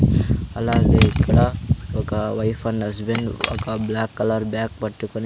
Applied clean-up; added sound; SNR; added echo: none; Cutlery, silverware / Chink, clink; 14 dB; none.